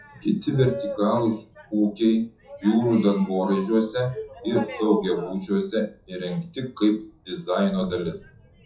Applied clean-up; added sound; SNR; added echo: classical method WPE with log-MMSE.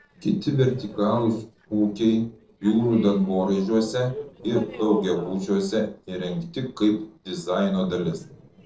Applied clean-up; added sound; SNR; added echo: neural separator model SepFormer DNS4.